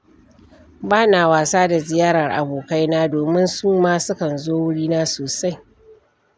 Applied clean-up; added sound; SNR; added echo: none; none; none; none.